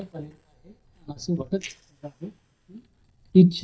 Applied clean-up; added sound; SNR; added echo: neural mask model DeepFilterNet 3.